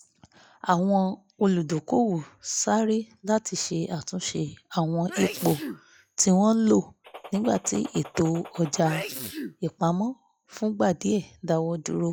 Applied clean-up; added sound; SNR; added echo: classical method log-MMSE.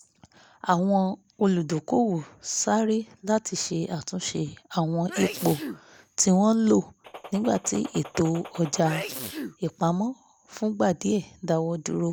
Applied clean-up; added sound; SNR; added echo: none; Sneeze + Gunshot, gunfire; 12 dB; none.